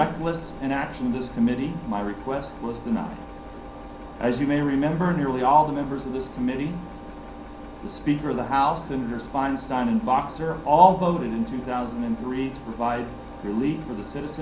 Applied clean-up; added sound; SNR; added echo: none; Engine; 14 dB; reverberation time 0.6 s.